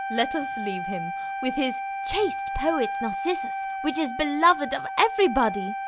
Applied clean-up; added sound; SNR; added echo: none; Wind instrument, woodwind instrument; 5 dB; none.